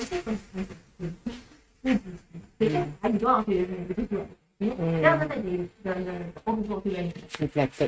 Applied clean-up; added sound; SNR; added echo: neural mask model RNNoise.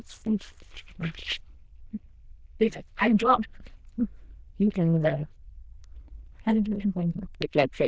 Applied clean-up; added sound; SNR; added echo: neural diffusion model UNIVERSE++.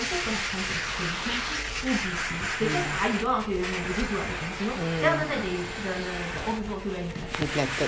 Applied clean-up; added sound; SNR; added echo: none; Domestic sounds, home sounds; 3 dB; none.